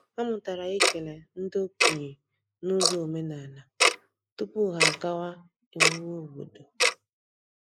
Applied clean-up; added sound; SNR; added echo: neural mask model Resemble Enhance denoiser.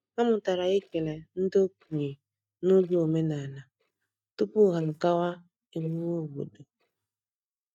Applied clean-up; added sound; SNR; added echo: neural mask model DeepFilterNet 3.